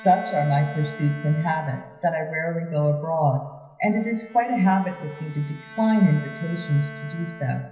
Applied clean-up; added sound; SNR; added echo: none; Bowed string instrument; 17 dB; reverberation time 0.9 s.